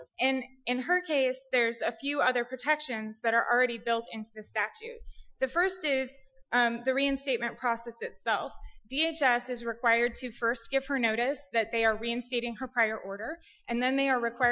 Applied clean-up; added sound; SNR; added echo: classical method Wiener filter.